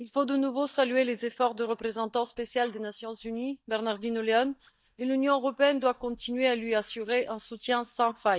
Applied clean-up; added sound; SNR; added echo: neural mask model DeepFilterNet 3.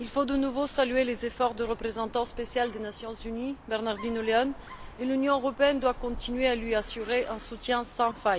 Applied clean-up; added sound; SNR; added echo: none; Dog; 16 dB; none.